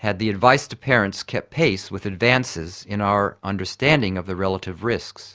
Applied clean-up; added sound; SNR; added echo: none; none; none; none.